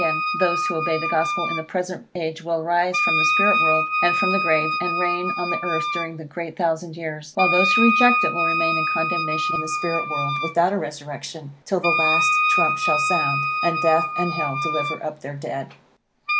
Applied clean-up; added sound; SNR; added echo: none; Wind instrument, woodwind instrument; -2 dB; none.